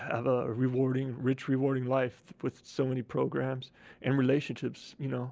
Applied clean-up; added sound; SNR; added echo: none; none; none; none.